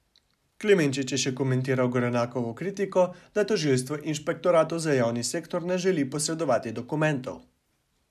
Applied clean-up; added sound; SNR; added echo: none; none; none; none.